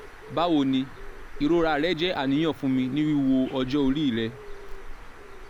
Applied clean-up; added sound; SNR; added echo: none; Bird; 13 dB; none.